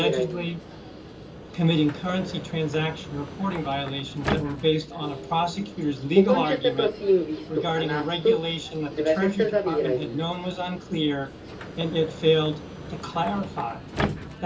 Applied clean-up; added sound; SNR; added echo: none; Subway, metro, underground; 1 dB; reverberation time 0.2 s.